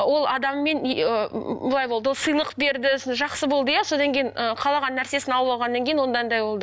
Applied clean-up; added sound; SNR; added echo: none; none; none; none.